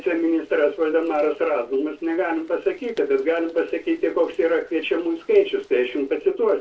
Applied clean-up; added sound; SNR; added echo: neural separator model SepFormer DNS4.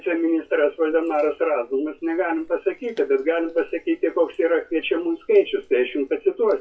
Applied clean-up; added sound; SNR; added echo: classical method WPE with log-MMSE.